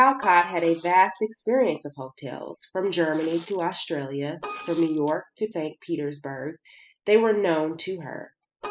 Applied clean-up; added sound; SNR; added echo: classical method spectral subtraction.